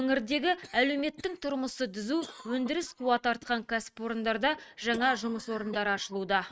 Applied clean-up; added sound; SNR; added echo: neural mask model RNNoise.